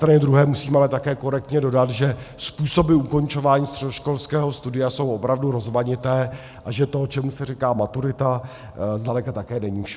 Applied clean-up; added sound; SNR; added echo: none; none; none; none.